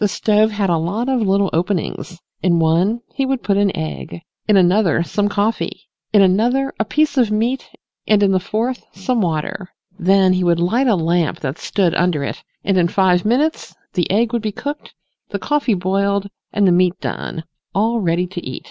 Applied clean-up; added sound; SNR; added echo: none; none; none; none.